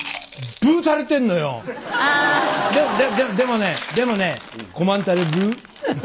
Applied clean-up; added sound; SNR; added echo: none; Chewing, mastication; 15 dB; none.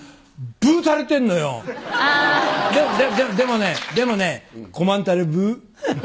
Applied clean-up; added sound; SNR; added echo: none; none; none; none.